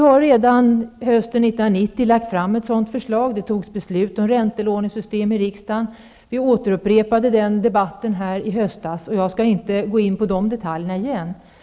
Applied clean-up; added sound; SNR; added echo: none; none; none; none.